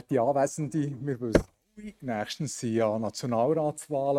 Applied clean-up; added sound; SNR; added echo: neural mask model RNNoise.